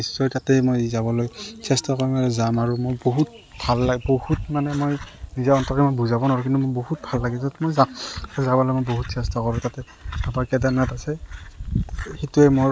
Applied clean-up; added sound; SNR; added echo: none; none; none; none.